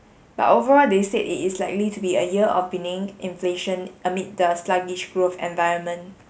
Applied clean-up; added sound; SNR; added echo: none; none; none; none.